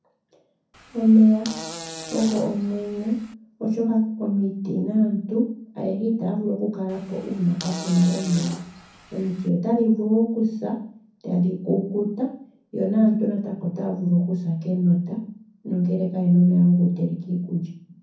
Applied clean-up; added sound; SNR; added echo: none; Fart; 15 dB; reverberation time 0.6 s.